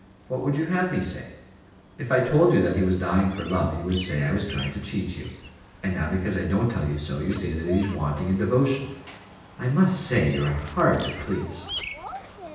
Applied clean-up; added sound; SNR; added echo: none; Bird vocalization, bird call, bird song; 17 dB; reverberation time 0.9 s.